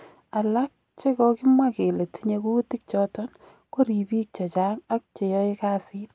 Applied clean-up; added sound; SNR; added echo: none; none; none; none.